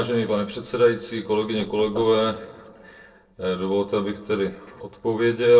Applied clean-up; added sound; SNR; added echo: neural separator model SepFormer DNS4.